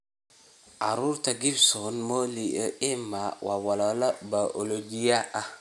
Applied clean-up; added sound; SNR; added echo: none; none; none; none.